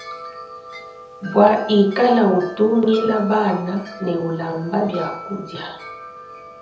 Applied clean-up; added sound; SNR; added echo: none; Wind chime; 15 dB; reverberation time 0.7 s.